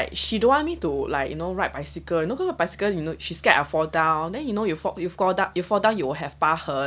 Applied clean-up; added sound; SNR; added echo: none; none; none; none.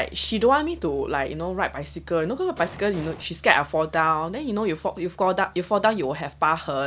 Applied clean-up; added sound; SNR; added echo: none; Explosion; 16 dB; none.